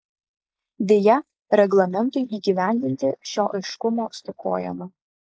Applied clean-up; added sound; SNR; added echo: neural mask model Resemble Enhance denoiser.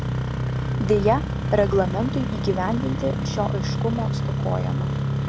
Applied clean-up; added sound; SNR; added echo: none; Engine starting; -1 dB; none.